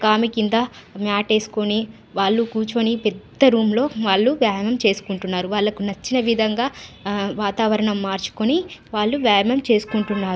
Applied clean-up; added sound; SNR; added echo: none; none; none; none.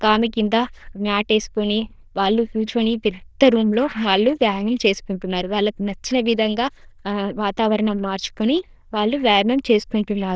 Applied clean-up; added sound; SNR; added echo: neural diffusion model UNIVERSE++.